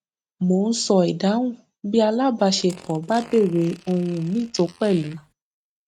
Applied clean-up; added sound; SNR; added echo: neural mask model RNNoise.